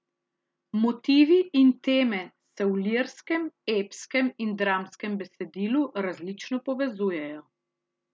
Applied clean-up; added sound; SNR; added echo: none; none; none; none.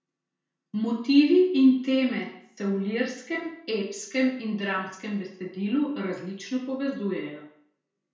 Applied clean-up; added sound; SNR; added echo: none; none; none; reverberation time 0.5 s.